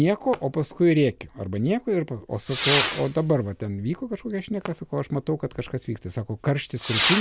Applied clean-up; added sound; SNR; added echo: none; Whoosh, swoosh, swish / Fireworks; 7 dB; none.